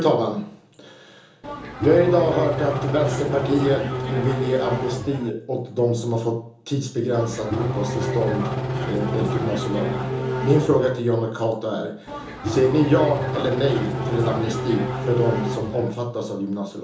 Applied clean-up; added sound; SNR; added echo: none; Race car, auto racing / Engine starting; 3 dB; reverberation time 1.2 s.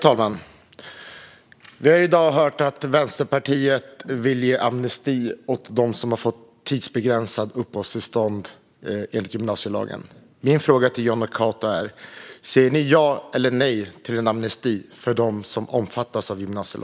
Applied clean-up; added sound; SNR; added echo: none; none; none; none.